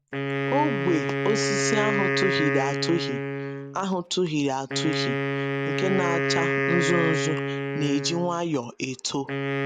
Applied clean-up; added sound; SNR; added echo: none; Wind instrument, woodwind instrument; -1 dB; none.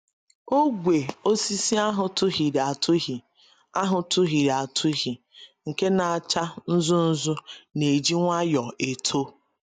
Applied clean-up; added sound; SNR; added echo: none; none; none; none.